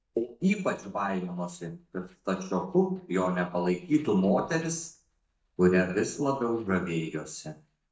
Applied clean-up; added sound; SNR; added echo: neural mask model DeepFilterNet 3.